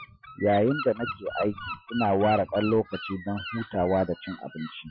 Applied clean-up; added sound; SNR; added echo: classical method Wiener filter.